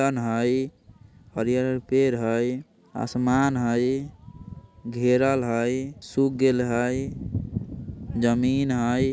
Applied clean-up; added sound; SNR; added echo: none; none; none; none.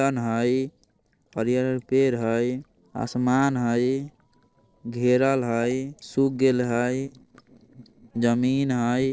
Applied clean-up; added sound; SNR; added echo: neural separator model SepFormer DNS4.